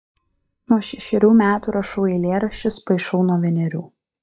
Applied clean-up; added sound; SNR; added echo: neural mask model DeepFilterNet 3.